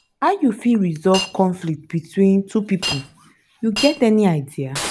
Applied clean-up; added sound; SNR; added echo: none; Shatter; 12 dB; none.